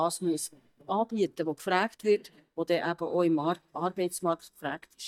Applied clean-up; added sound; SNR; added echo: neural mask model DeepFilterNet 3.